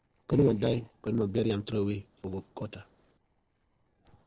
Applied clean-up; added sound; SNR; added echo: neural separator model SepFormer DNS4.